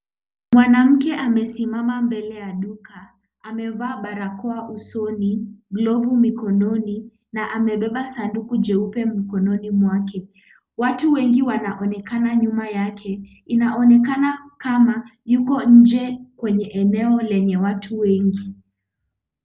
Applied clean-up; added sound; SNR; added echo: none; none; none; none.